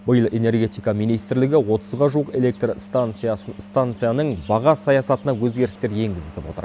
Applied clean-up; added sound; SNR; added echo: none; none; none; none.